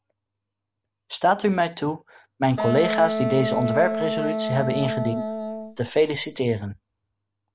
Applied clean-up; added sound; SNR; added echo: none; Wind instrument, woodwind instrument; 2 dB; none.